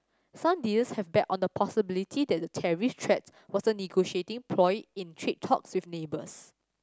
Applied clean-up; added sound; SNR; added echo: none; none; none; none.